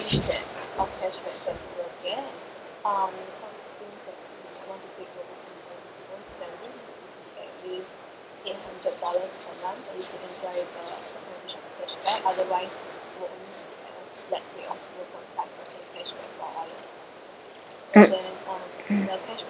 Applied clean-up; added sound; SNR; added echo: none; Insect; 11 dB; none.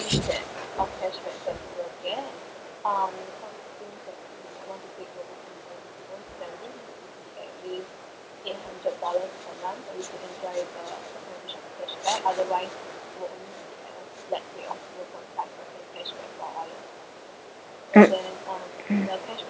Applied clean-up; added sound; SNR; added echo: none; none; none; none.